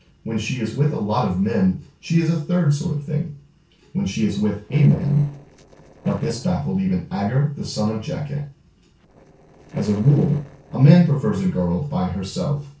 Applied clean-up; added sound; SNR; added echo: neural separator model SepFormer DNS4.